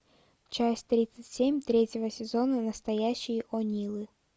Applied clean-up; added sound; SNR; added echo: none; none; none; none.